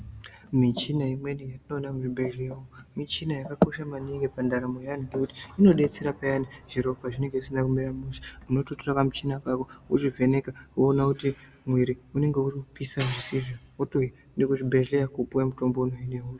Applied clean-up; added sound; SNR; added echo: none; none; none; none.